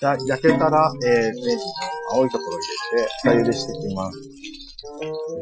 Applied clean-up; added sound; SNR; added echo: classical method Wiener filter.